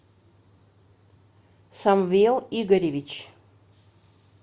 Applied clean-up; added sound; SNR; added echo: none; none; none; none.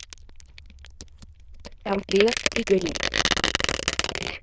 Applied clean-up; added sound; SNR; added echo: neural diffusion model UNIVERSE++.